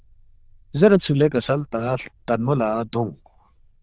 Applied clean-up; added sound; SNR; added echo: neural diffusion model UNIVERSE++.